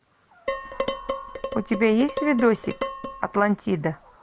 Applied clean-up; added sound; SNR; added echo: none; Dishes, pots, and pans; 8 dB; none.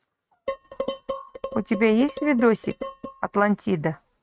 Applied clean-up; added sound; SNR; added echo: neural mask model RNNoise.